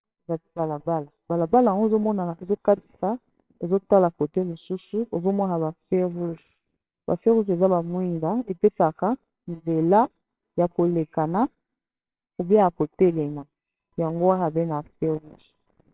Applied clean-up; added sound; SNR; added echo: neural separator model SepFormer WHAMR!.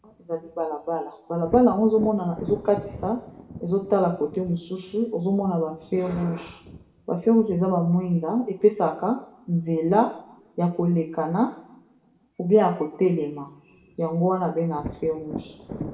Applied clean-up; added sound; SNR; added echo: none; Thunder; 17 dB; reverberation time 0.6 s.